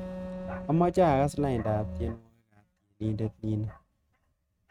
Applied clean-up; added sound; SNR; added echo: neural mask model RNNoise.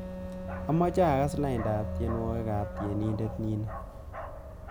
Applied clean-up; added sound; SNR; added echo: none; Bark + Wind instrument, woodwind instrument; 6 dB; none.